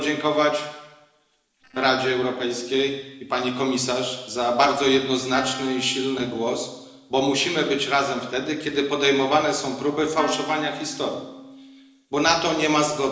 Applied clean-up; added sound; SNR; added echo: neural separator model SepFormer DNS4.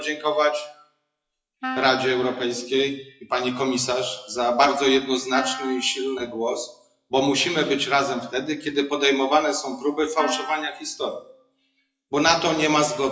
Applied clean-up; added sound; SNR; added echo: classical method WPE with log-MMSE.